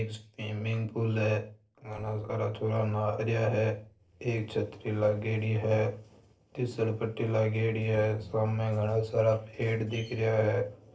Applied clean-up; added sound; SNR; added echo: neural separator model SepFormer DNS4.